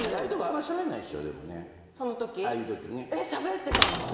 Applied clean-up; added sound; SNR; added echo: none; Mechanisms / Bicycle; 3 dB; reverberation time 2.8 s.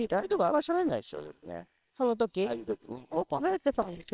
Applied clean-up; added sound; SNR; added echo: neural separator model SepFormer WHAMR!.